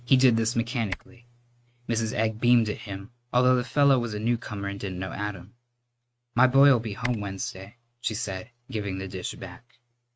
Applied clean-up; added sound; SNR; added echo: neural mask model RNNoise.